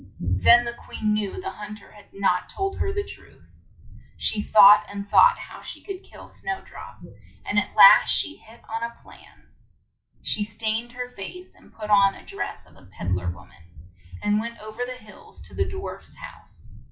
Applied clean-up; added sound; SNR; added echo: classical method log-MMSE.